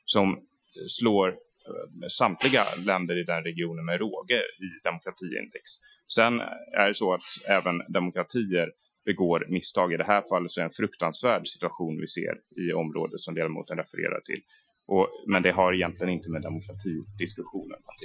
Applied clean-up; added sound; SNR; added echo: classical method Wiener filter.